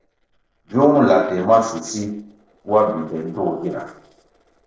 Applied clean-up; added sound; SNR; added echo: neural separator model SepFormer DNS4.